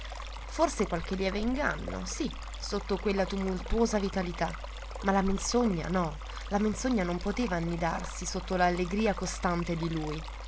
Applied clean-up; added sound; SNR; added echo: none; Stream; 15 dB; none.